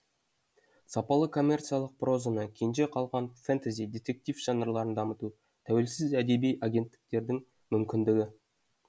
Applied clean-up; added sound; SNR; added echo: none; none; none; none.